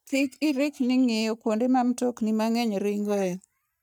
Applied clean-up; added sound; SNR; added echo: neural mask model DeepFilterNet 3.